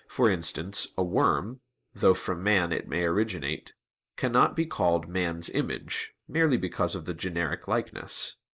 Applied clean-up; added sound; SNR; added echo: neural mask model Resemble Enhance denoiser.